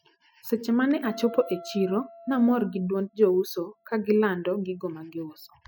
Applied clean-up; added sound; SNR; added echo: classical method spectral subtraction.